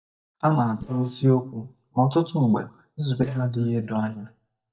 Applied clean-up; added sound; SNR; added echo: neural mask model DeepFilterNet 3.